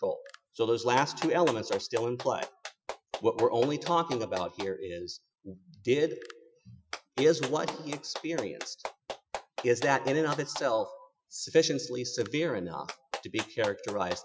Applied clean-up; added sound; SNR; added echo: classical method Wiener filter.